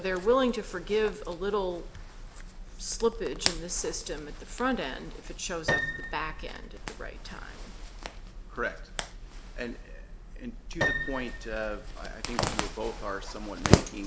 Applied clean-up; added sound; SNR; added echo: none; Zipper (clothing) + Piano; 2 dB; none.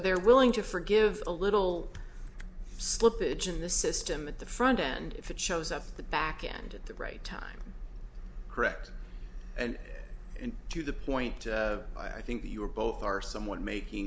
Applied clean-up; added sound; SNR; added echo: none; none; none; none.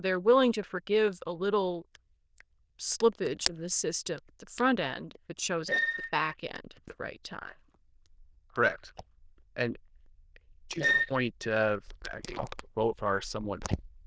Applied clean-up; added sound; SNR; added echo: neural diffusion model UNIVERSE++.